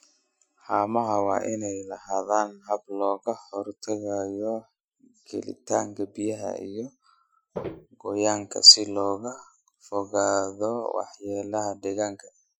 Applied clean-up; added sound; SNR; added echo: classical method Wiener filter.